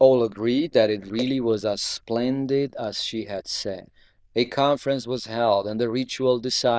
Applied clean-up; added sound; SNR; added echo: neural diffusion model UNIVERSE++.